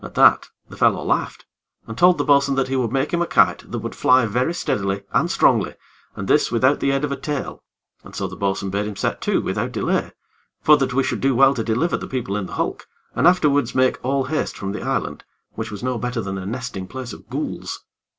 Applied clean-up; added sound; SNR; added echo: none; none; none; none.